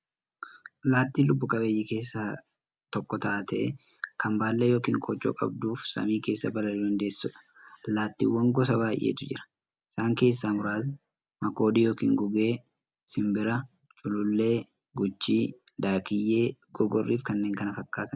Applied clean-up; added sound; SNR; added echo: none; none; none; none.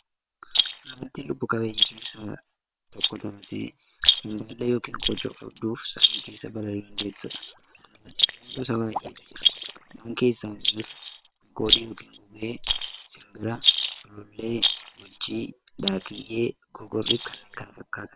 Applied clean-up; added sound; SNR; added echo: neural separator model SepFormer WHAM!.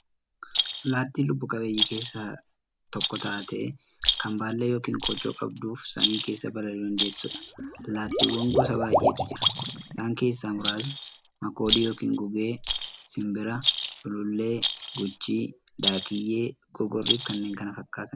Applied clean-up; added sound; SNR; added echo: none; Rattle + Water / Liquid; 1 dB; none.